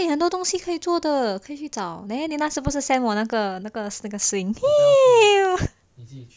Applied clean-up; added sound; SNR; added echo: none; none; none; none.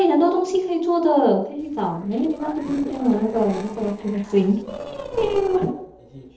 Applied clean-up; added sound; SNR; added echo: neural separator model SepFormer DNS4.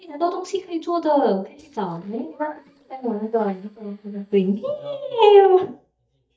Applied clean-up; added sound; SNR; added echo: neural mask model DeepFilterNet 3.